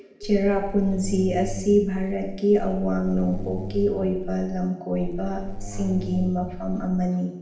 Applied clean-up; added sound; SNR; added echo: none; Buzz; 7 dB; reverberation time 0.8 s.